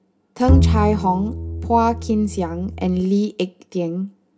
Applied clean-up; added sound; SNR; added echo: none; Bowed string instrument; 0 dB; reverberation time 0.3 s.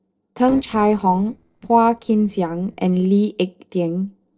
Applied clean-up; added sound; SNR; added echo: neural separator model SepFormer DNS4.